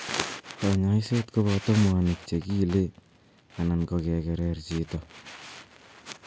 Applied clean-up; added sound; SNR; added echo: none; none; none; none.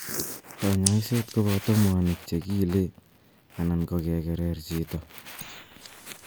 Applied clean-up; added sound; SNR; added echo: neural mask model Resemble Enhance denoiser.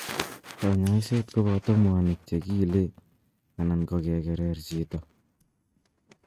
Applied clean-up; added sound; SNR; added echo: neural mask model RNNoise.